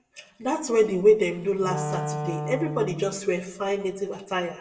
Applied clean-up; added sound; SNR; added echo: none; Wind instrument, woodwind instrument; 7 dB; reverberation time 0.9 s.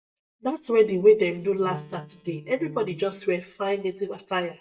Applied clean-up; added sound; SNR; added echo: neural mask model DeepFilterNet 3.